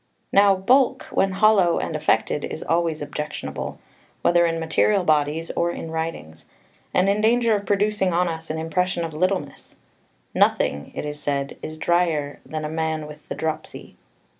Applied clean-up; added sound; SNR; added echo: none; none; none; none.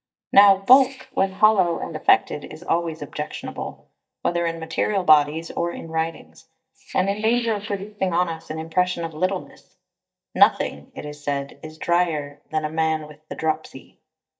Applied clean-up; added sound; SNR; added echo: neural mask model DeepFilterNet 3.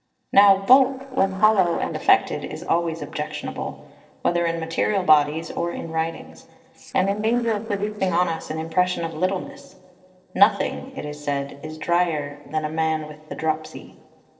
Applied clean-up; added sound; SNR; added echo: neural separator model SepFormer DNS4.